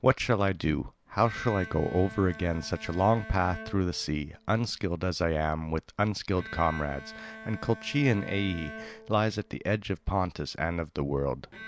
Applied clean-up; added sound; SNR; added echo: none; Bowed string instrument; 17 dB; none.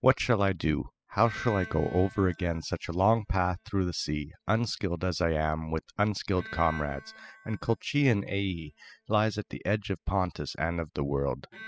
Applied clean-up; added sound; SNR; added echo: classical method spectral subtraction.